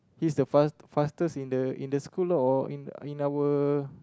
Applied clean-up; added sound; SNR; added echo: none; none; none; none.